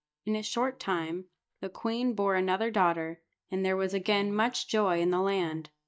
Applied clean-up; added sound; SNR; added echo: neural mask model DeepFilterNet 3.